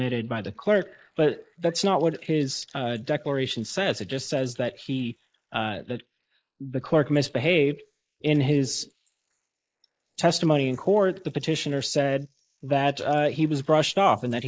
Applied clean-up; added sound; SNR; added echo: neural mask model Resemble Enhance denoiser.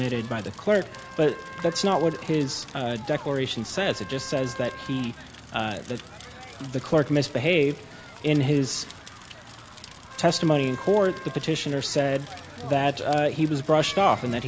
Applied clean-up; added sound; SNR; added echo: none; Crackle + Wind instrument, woodwind instrument; 16 dB; none.